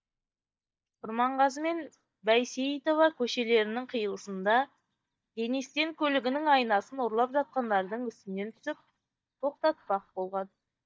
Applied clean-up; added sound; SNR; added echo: neural mask model DeepFilterNet 3.